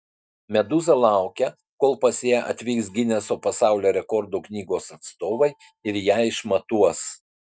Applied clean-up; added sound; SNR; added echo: neural mask model DeepFilterNet 3.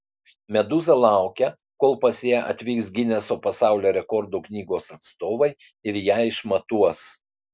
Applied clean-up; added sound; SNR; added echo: none; none; none; none.